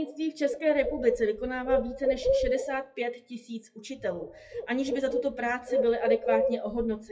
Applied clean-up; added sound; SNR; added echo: classical method WPE with log-MMSE.